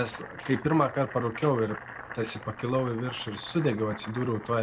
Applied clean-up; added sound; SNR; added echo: none; Boiling; 14 dB; none.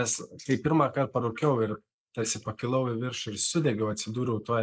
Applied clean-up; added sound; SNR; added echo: neural mask model Resemble Enhance denoiser.